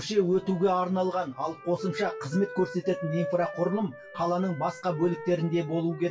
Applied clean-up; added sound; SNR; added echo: classical method WPE with log-MMSE.